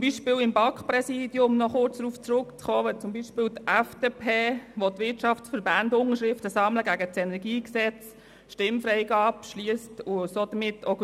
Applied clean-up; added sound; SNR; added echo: none; none; none; none.